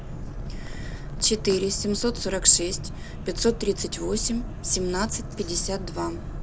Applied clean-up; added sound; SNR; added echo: none; Boat, Water vehicle; 7 dB; none.